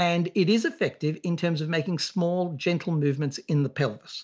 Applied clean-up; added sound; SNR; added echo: none; none; none; none.